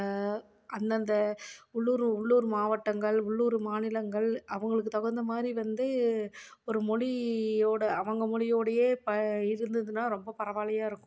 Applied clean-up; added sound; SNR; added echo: none; none; none; none.